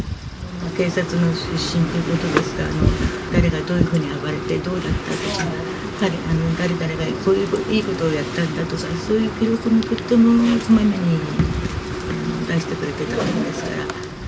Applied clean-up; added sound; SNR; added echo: none; Wind / Rain; 8 dB; none.